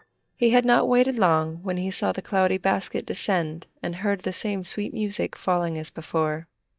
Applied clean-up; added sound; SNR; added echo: neural mask model DeepFilterNet 3.